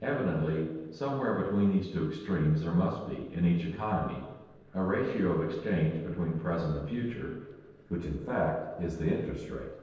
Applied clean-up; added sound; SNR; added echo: neural separator model SepFormer DNS4.